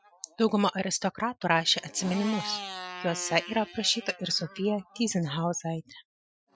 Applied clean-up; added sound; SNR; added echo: classical method Wiener filter.